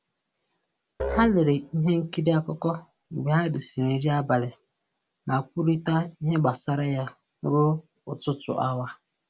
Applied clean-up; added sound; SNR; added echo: none; Musical instrument; 12 dB; none.